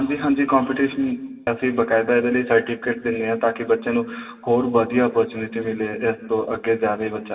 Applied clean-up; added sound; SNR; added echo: none; none; none; reverberation time 1.1 s.